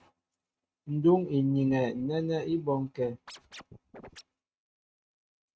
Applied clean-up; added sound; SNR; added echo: neural mask model RNNoise.